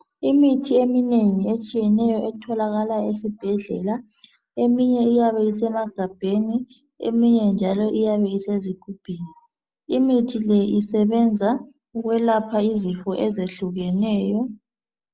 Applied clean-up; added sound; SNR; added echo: none; none; none; none.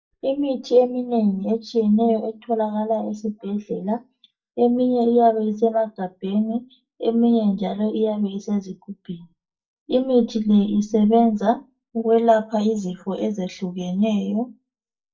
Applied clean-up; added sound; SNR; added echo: neural mask model DeepFilterNet 3.